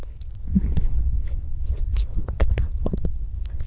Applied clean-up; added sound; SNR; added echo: neural diffusion model UNIVERSE++.